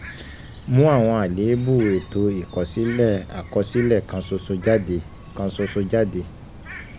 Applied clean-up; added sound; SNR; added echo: none; Bird; 16 dB; none.